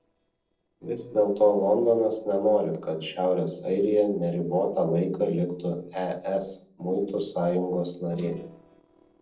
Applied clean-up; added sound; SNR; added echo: neural separator model SepFormer DNS4.